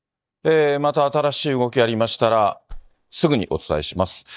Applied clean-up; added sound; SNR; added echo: neural mask model DeepFilterNet 3.